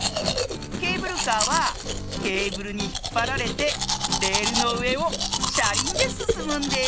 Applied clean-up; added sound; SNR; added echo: none; Domestic sounds, home sounds; 0 dB; none.